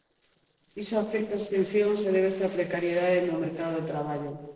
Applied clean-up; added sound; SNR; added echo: neural separator model SepFormer DNS4.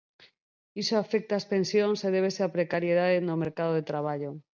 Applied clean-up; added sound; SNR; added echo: none; none; none; none.